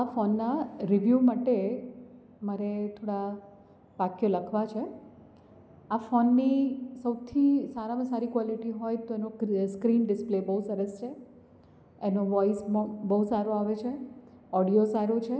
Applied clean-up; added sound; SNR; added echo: none; none; none; none.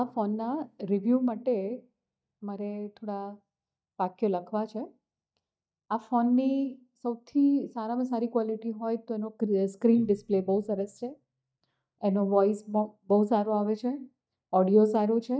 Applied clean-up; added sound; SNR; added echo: neural mask model DeepFilterNet 3.